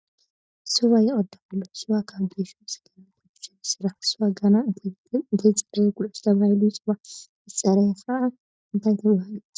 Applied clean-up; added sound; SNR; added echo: neural mask model DeepFilterNet 3.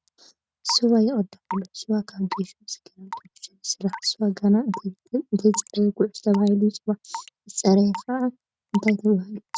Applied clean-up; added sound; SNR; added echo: none; Raindrop / Drip / Water tap, faucet; 16 dB; none.